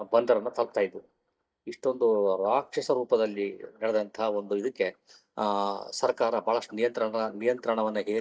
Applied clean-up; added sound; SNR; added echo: neural mask model DeepFilterNet 3.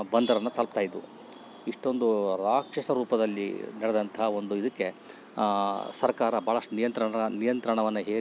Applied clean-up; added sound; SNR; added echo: none; none; none; none.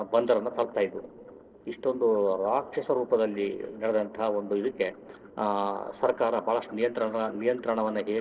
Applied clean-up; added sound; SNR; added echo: neural separator model SepFormer DNS4.